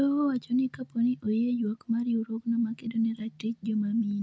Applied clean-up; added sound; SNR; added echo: none; none; none; none.